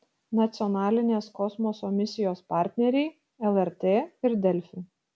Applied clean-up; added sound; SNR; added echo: none; none; none; none.